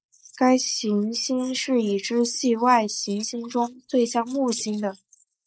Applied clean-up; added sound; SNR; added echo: neural mask model Resemble Enhance denoiser.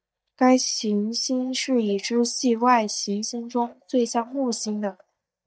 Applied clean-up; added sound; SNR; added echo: neural mask model DeepFilterNet 3.